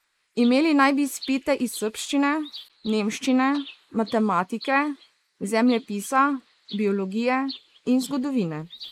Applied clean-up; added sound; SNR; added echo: neural mask model Resemble Enhance denoiser.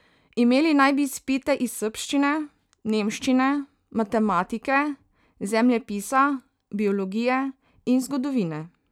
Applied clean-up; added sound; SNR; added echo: none; none; none; none.